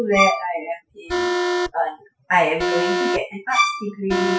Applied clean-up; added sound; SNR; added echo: classical method Wiener filter.